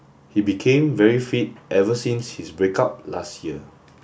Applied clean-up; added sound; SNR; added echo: none; none; none; none.